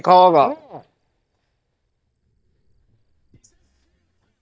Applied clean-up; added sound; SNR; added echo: neural mask model DeepFilterNet 3.